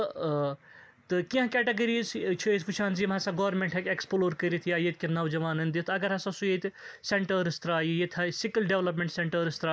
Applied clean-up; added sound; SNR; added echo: neural mask model Resemble Enhance denoiser.